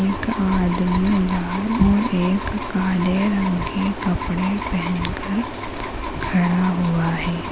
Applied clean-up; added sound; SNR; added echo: none; none; none; none.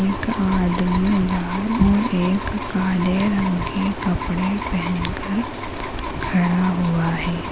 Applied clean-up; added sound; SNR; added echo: none; Computer keyboard; 18 dB; none.